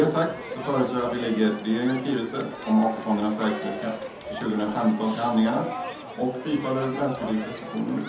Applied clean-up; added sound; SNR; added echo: none; Crowd; 10 dB; reverberation time 0.7 s.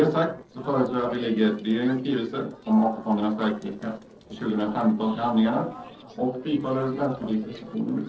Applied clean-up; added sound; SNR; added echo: neural separator model SepFormer DNS4.